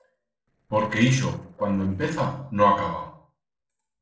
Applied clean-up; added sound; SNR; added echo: neural separator model SepFormer DNS4.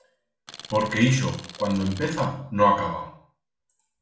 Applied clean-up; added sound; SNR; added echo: none; Tools; 17 dB; reverberation time 0.5 s.